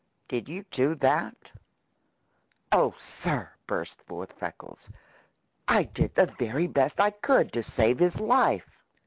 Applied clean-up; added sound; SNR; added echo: none; none; none; none.